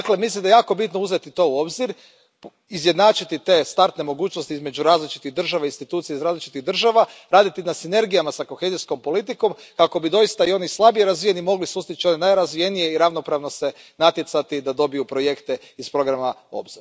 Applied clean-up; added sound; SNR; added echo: none; none; none; none.